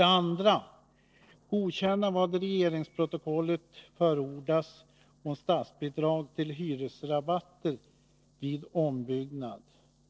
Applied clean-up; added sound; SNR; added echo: neural separator model SepFormer DNS4.